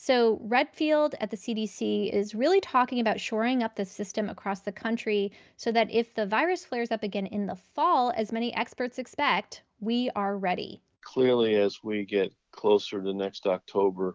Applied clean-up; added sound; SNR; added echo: none; none; none; none.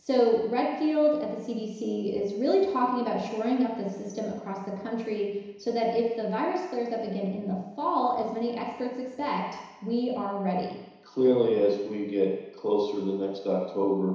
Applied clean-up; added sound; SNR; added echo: none; none; none; reverberation time 1.0 s.